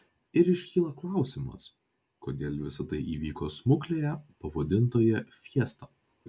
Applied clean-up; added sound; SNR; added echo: none; none; none; none.